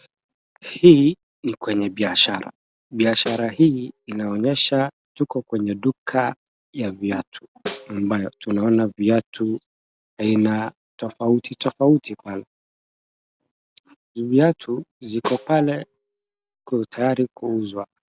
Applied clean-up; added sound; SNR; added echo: none; Snare drum; 16 dB; none.